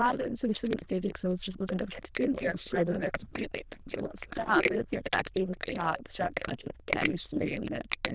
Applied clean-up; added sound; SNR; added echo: neural diffusion model UNIVERSE++.